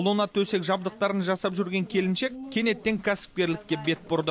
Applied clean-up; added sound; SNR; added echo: none; none; none; none.